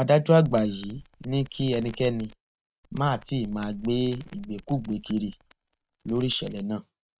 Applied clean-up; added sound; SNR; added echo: neural mask model RNNoise.